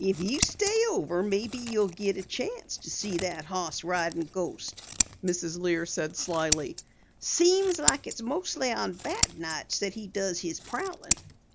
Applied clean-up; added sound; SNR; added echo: none; Scissors; 6 dB; none.